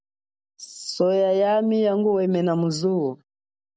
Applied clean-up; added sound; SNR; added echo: none; none; none; none.